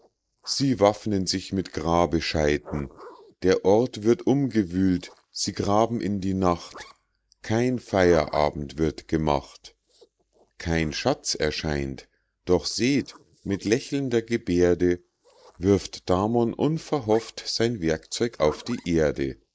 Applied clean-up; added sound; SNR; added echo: neural mask model Resemble Enhance denoiser.